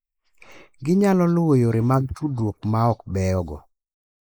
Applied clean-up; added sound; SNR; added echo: neural mask model Resemble Enhance denoiser.